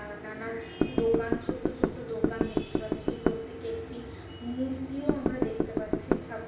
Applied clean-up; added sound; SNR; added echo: none; Knock / Wood; -5 dB; reverberation time 0.9 s.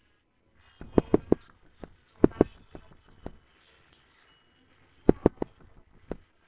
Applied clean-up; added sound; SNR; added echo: neural separator model SepFormer WHAMR!.